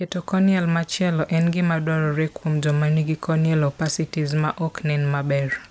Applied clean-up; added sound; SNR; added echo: none; none; none; none.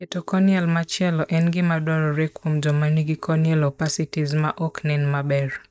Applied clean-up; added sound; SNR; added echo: neural mask model DeepFilterNet 3.